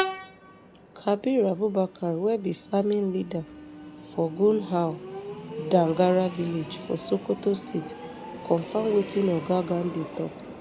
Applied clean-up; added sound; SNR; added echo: none; Train; 11 dB; none.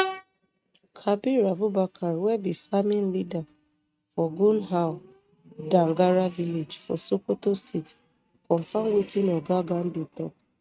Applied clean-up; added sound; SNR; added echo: neural mask model RNNoise.